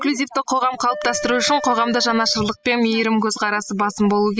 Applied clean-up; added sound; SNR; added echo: classical method spectral subtraction.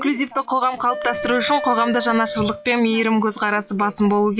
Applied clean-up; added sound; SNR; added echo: classical method log-MMSE.